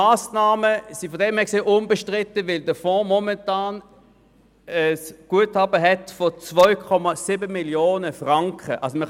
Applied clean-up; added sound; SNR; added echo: none; none; none; none.